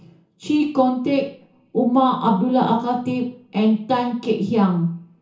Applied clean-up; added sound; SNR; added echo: none; none; none; reverberation time 0.7 s.